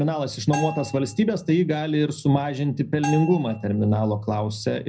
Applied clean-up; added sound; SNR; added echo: none; Bell; 14 dB; reverberation time 0.4 s.